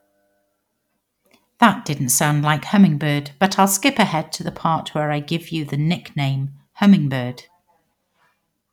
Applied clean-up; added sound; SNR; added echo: none; none; none; none.